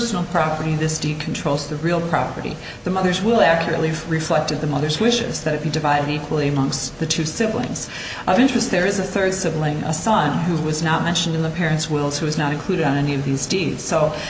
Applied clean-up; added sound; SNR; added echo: none; none; none; none.